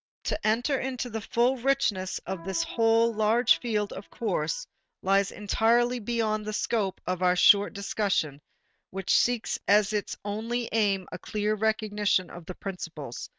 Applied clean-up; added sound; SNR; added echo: neural mask model RNNoise.